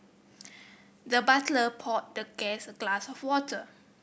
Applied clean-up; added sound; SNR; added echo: none; none; none; none.